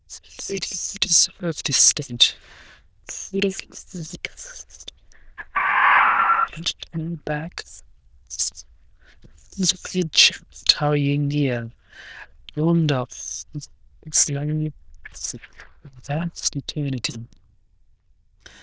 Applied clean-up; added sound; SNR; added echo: neural diffusion model UNIVERSE++.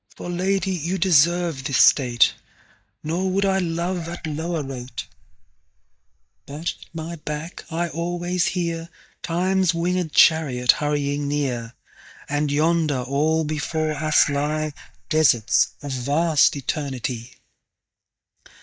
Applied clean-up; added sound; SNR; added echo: neural mask model DeepFilterNet 3.